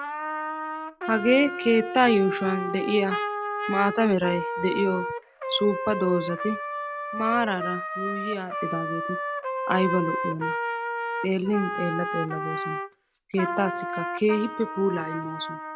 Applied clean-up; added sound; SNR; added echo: none; Trumpet; 4 dB; none.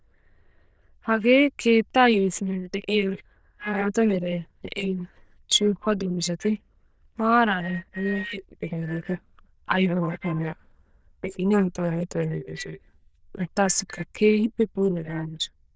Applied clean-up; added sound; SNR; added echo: neural diffusion model UNIVERSE++.